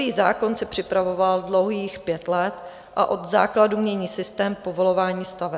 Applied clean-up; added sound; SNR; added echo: none; none; none; none.